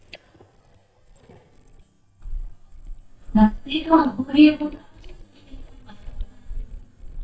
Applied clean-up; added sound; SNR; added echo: neural mask model DeepFilterNet 3.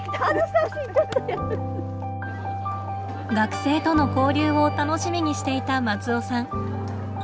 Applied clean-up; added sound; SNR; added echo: none; none; none; none.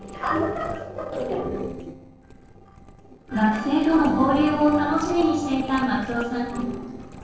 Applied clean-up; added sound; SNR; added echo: neural separator model SepFormer DNS4.